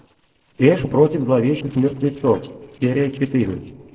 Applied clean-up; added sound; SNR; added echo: neural separator model SepFormer DNS4.